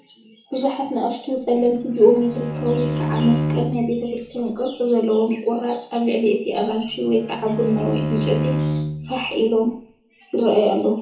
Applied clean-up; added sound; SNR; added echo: none; Bowed string instrument; 5 dB; reverberation time 0.7 s.